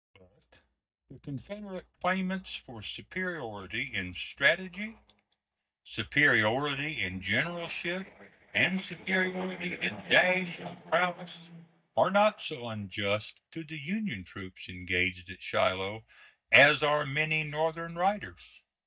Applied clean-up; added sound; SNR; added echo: neural mask model DeepFilterNet 3.